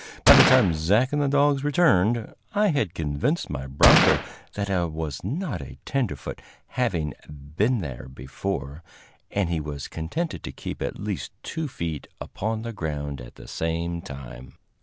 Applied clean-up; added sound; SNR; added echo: none; Gunshot, gunfire; -2 dB; none.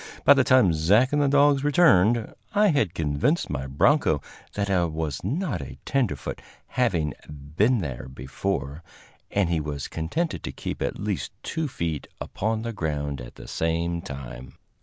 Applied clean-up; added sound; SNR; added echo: none; none; none; none.